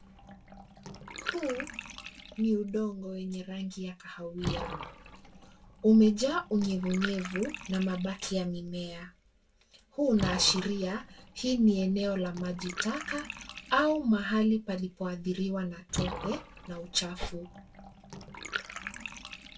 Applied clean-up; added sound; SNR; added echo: none; Bathtub (filling or washing) / Water; 11 dB; reverberation time 0.1 s.